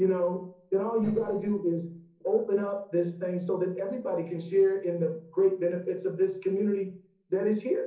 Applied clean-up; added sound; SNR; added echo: neural separator model SepFormer DNS4.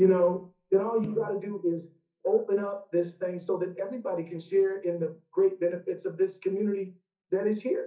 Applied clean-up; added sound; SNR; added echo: neural mask model DeepFilterNet 3.